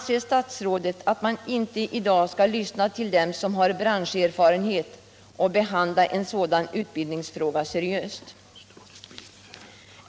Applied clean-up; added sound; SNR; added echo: none; none; none; none.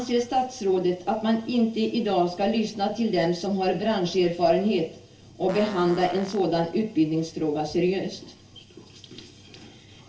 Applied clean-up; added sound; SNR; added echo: none; Fart; 18 dB; reverberation time 0.3 s.